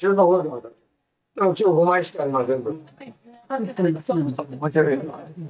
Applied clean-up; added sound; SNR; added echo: neural mask model DeepFilterNet 3.